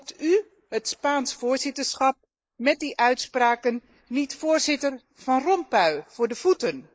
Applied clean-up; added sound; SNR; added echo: neural mask model Resemble Enhance denoiser.